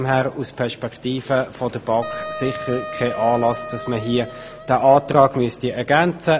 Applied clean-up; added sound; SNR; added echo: none; Wind instrument, woodwind instrument; 12 dB; none.